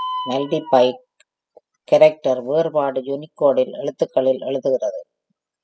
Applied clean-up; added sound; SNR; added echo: classical method spectral subtraction.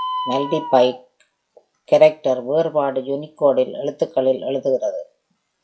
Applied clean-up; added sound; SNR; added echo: classical method log-MMSE.